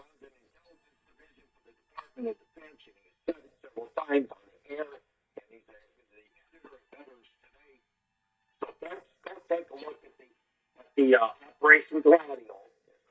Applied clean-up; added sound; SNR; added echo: neural mask model DeepFilterNet 3.